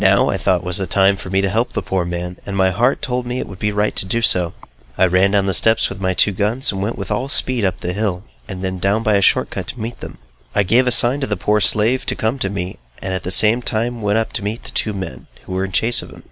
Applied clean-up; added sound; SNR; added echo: none; none; none; none.